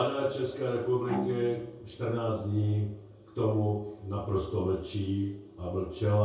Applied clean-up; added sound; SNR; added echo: none; Bowed string instrument; 12 dB; reverberation time 0.6 s.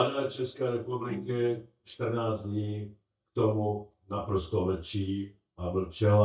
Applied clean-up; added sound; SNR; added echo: neural mask model DeepFilterNet 3.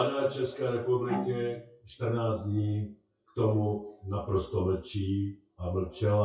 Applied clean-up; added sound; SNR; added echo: classical method WPE with log-MMSE.